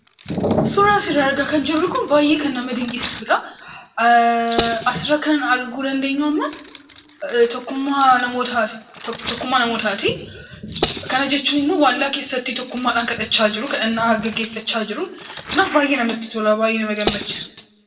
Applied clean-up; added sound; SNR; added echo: none; Cutlery, silverware; 14 dB; reverberation time 0.6 s.